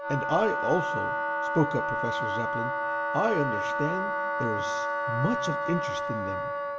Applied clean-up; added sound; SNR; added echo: none; Wind instrument, woodwind instrument; -2 dB; reverberation time 2.9 s.